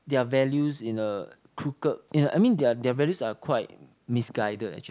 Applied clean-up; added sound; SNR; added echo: none; none; none; none.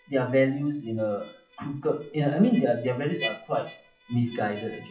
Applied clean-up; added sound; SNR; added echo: classical method WPE with log-MMSE.